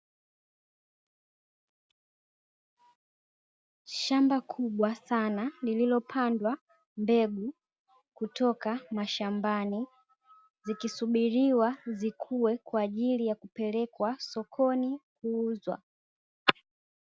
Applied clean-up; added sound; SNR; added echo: none; none; none; none.